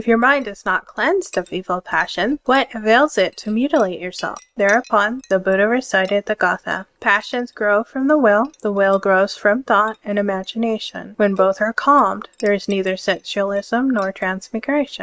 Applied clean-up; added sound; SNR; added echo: neural mask model RNNoise.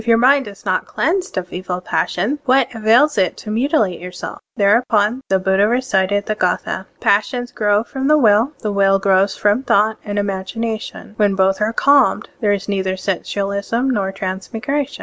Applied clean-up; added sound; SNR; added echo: none; none; none; none.